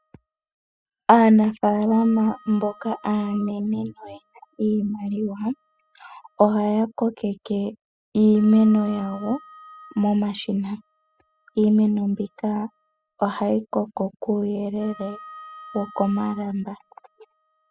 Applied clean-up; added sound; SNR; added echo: classical method spectral subtraction.